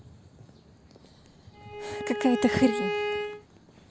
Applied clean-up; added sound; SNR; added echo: none; Bowed string instrument; 2 dB; none.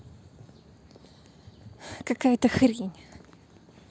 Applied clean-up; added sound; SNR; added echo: none; none; none; none.